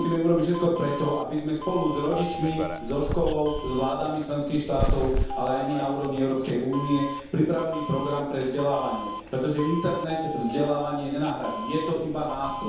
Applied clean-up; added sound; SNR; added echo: none; Doorbell; 7 dB; reverberation time 0.9 s.